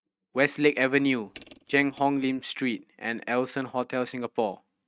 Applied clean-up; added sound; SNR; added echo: neural mask model RNNoise.